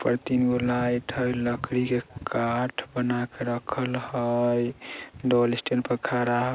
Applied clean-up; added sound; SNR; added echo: none; none; none; none.